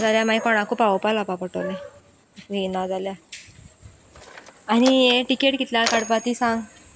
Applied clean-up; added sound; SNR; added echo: none; Mechanisms; 15 dB; none.